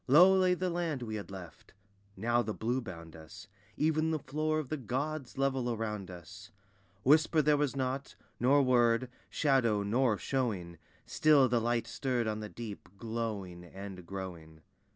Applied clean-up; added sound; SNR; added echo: none; none; none; none.